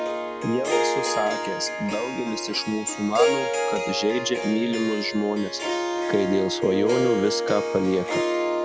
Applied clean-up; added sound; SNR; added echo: none; Harp; 0 dB; none.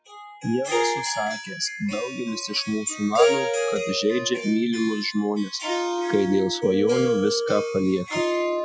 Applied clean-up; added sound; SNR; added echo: classical method Wiener filter.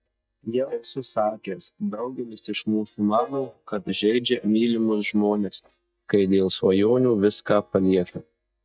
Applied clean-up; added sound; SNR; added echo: neural mask model DeepFilterNet 3.